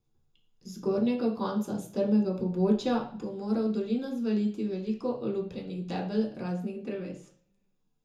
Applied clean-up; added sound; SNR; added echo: none; none; none; reverberation time 0.6 s.